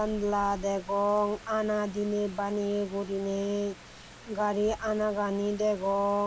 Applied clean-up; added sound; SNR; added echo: none; Rain; 18 dB; none.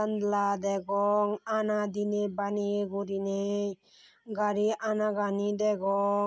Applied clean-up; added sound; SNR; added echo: none; none; none; none.